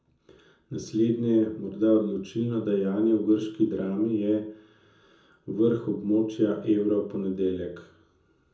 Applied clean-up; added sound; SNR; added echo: none; none; none; reverberation time 0.5 s.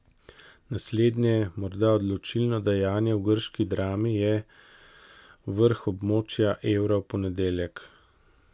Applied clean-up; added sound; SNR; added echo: none; none; none; none.